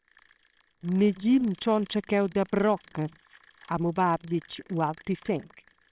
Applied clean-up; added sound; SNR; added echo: neural separator model SepFormer WHAMR!.